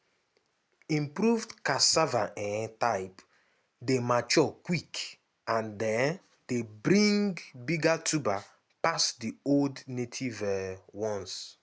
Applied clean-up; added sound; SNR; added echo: none; none; none; none.